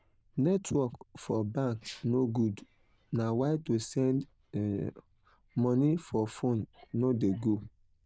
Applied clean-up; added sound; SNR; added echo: neural diffusion model UNIVERSE++.